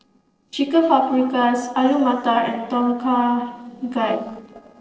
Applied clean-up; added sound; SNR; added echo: neural separator model SepFormer DNS4.